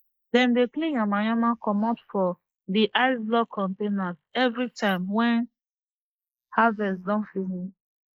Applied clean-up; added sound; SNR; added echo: neural mask model Resemble Enhance denoiser.